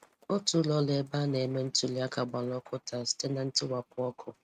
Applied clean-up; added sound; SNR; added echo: neural mask model RNNoise.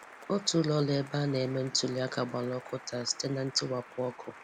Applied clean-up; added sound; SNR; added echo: none; Applause; 18 dB; none.